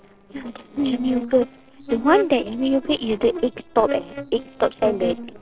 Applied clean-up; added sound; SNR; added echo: neural separator model SepFormer DNS4.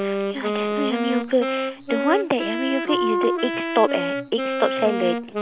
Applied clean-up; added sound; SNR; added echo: none; Wind instrument, woodwind instrument; 1 dB; none.